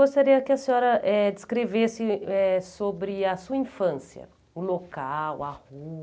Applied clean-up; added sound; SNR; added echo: none; none; none; none.